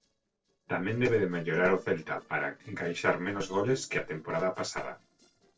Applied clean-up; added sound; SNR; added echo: neural separator model SepFormer DNS4.